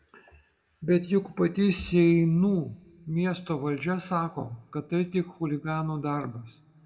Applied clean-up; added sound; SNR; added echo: none; none; none; reverberation time 1.8 s.